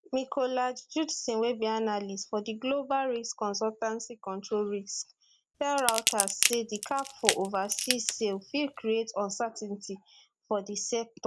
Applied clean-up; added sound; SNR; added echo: none; Crackle / Crushing; 0 dB; none.